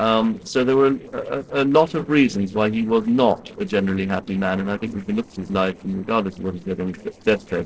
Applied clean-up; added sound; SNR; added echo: neural separator model SepFormer DNS4.